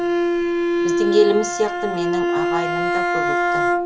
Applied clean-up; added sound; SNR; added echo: none; Bowed string instrument; -4 dB; none.